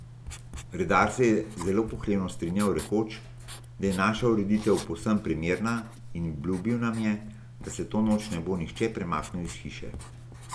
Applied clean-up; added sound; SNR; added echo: none; Writing; 13 dB; none.